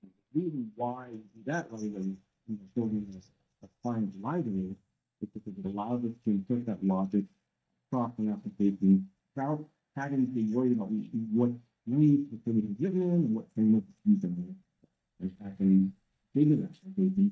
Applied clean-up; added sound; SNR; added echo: neural mask model DeepFilterNet 3.